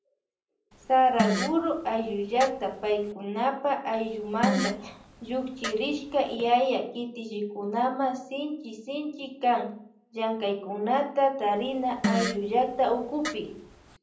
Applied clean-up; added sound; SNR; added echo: none; Fart; 6 dB; reverberation time 0.6 s.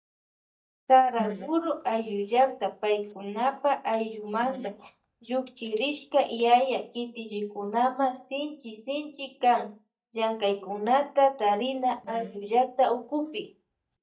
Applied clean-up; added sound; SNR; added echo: neural mask model DeepFilterNet 3.